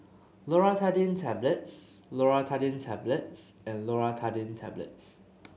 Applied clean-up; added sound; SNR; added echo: none; none; none; none.